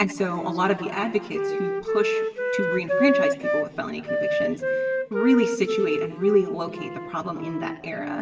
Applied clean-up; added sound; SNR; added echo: none; Wind instrument, woodwind instrument; 1 dB; reverberation time 1.9 s.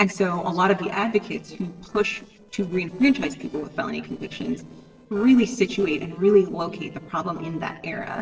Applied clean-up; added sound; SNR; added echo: neural separator model SepFormer DNS4.